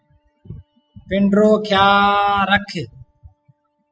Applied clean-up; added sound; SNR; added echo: classical method spectral subtraction.